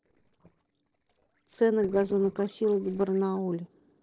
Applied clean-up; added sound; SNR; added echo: neural separator model SepFormer DNS4.